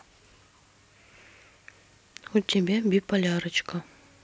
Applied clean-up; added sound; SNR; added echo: none; none; none; none.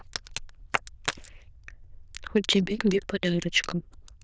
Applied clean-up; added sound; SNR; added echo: neural diffusion model UNIVERSE++.